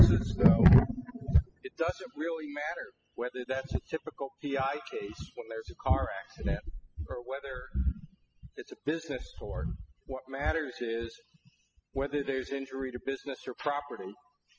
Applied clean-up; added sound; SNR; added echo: classical method spectral subtraction.